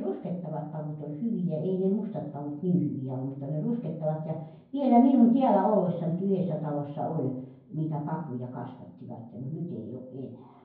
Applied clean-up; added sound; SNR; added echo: none; none; none; reverberation time 0.9 s.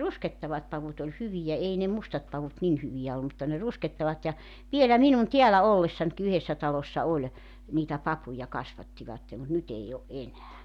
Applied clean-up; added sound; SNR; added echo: none; none; none; none.